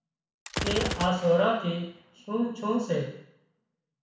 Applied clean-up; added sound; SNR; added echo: none; Gunshot, gunfire; 9 dB; reverberation time 0.7 s.